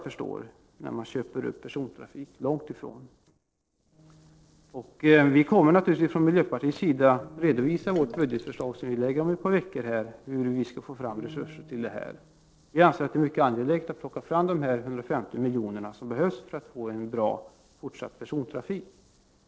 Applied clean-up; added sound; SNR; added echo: neural separator model SepFormer DNS4.